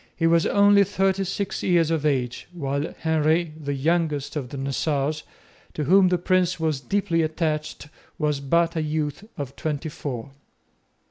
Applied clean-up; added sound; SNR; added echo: none; none; none; none.